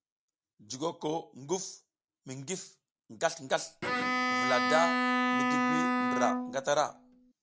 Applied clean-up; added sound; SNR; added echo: none; Bowed string instrument; -5 dB; none.